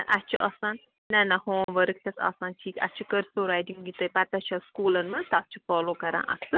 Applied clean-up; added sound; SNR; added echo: none; none; none; none.